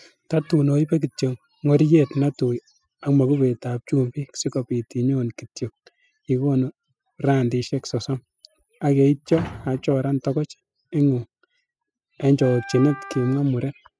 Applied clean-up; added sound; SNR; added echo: classical method spectral subtraction.